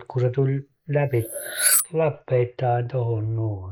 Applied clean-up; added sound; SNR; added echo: neural mask model Resemble Enhance denoiser.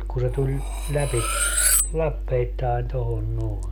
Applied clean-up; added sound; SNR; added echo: none; Cutlery, silverware; 2 dB; none.